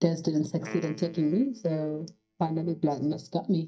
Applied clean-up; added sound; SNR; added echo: neural mask model DeepFilterNet 3.